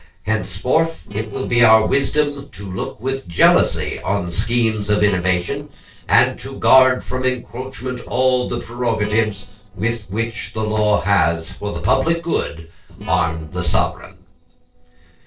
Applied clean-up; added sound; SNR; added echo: neural separator model SepFormer DNS4.